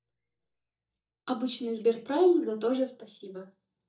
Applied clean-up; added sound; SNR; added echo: neural mask model DeepFilterNet 3.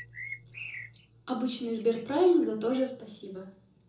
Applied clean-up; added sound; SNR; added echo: none; Bird; 18 dB; reverberation time 0.7 s.